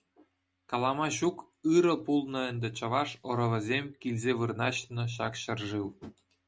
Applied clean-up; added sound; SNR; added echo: none; none; none; none.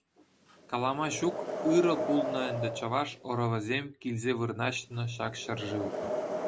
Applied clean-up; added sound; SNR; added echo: none; Wind; 6 dB; none.